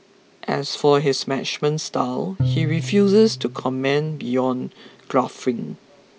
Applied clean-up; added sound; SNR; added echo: none; Bowed string instrument; 8 dB; none.